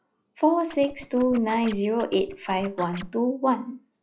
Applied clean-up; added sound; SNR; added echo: classical method log-MMSE.